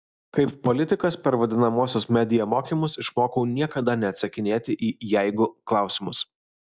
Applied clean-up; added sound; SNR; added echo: none; none; none; none.